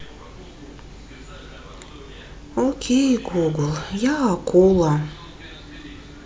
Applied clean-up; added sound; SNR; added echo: none; none; none; none.